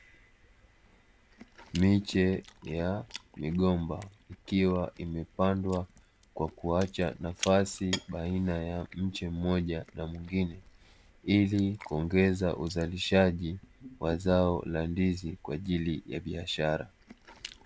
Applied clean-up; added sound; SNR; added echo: none; Chewing, mastication; 19 dB; none.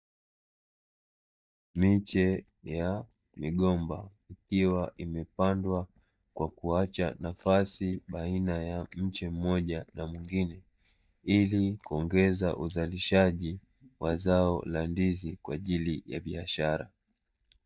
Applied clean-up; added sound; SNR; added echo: neural mask model DeepFilterNet 3.